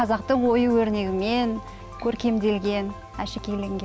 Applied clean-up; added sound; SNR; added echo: none; none; none; none.